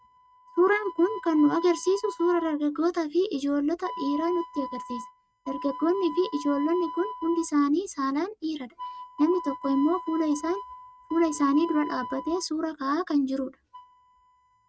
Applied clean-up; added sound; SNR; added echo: neural mask model RNNoise.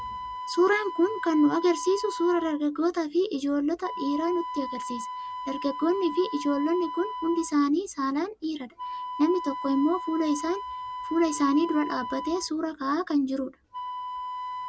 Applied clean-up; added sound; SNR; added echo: none; Wind instrument, woodwind instrument; 9 dB; none.